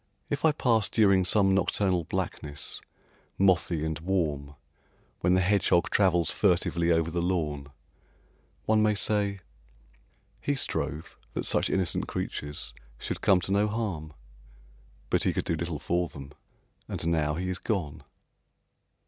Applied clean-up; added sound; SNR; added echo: none; none; none; none.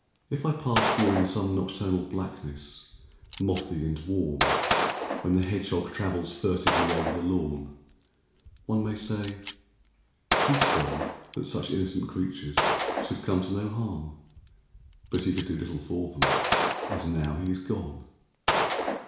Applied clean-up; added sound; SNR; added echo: none; Gunshot, gunfire; 1 dB; reverberation time 0.7 s.